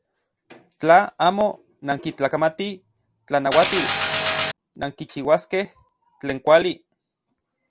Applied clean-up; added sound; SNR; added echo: none; Mechanisms; -2 dB; none.